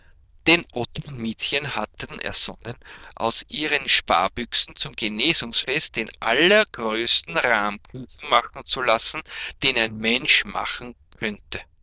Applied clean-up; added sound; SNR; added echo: neural diffusion model UNIVERSE++.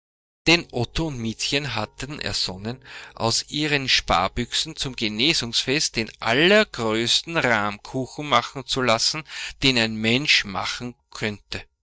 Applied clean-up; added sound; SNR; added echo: neural mask model DeepFilterNet 3.